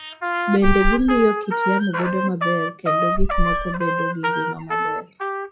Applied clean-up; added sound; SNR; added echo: classical method log-MMSE.